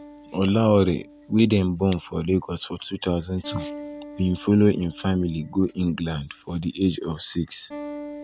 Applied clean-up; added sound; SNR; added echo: none; Acoustic guitar; 18 dB; none.